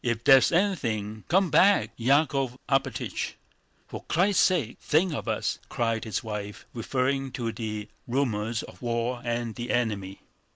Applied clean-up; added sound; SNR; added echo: neural mask model Resemble Enhance denoiser.